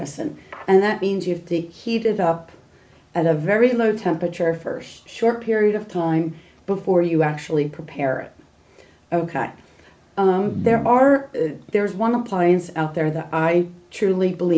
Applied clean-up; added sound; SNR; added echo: none; none; none; none.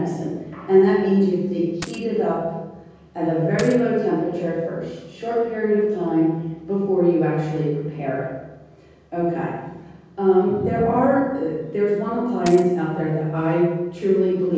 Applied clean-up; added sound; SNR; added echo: none; Coin (dropping); 15 dB; reverberation time 1.3 s.